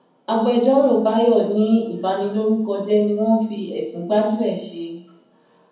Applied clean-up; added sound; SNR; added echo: none; none; none; reverberation time 0.7 s.